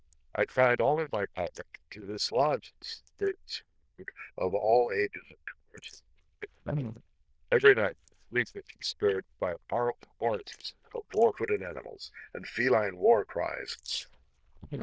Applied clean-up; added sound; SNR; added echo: neural diffusion model UNIVERSE++.